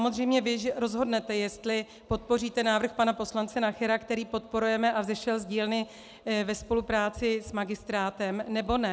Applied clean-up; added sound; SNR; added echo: none; none; none; none.